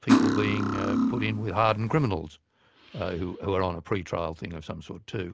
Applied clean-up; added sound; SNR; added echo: none; Cutlery, silverware; -3 dB; none.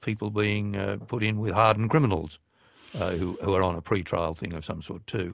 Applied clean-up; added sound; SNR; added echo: none; none; none; none.